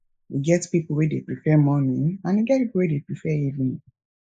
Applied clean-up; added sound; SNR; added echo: neural mask model Resemble Enhance denoiser.